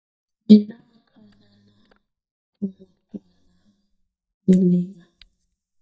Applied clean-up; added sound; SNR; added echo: neural mask model DeepFilterNet 3.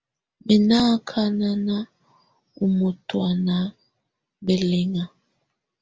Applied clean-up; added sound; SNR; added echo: none; none; none; none.